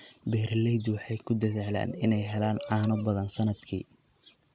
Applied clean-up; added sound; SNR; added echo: none; none; none; none.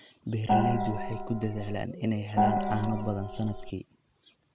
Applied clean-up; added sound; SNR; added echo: none; Gong; -3 dB; none.